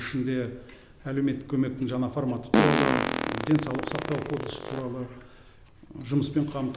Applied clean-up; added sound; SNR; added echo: none; Fart; 3 dB; none.